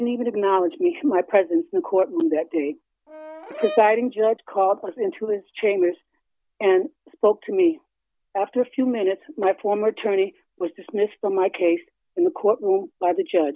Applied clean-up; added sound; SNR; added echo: none; Brass instrument; 14 dB; none.